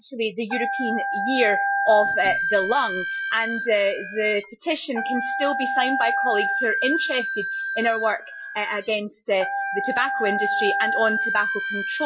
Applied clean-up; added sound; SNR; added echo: classical method Wiener filter.